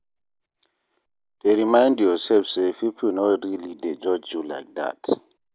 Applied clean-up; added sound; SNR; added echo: none; none; none; none.